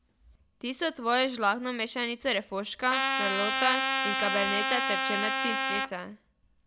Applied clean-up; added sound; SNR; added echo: none; Trumpet; -2 dB; none.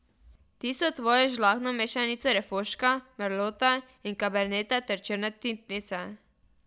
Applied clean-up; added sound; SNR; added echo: none; none; none; none.